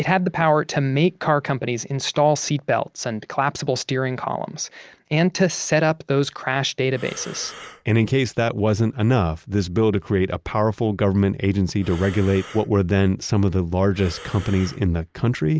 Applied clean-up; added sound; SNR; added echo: none; Breathing; 19 dB; none.